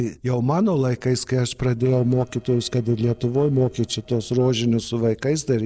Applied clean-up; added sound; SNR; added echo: neural separator model SepFormer DNS4.